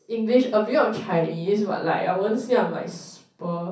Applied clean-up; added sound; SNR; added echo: none; none; none; reverberation time 0.6 s.